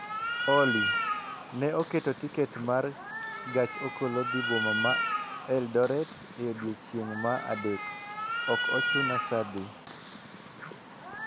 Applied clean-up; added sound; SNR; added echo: none; Cat; 2 dB; none.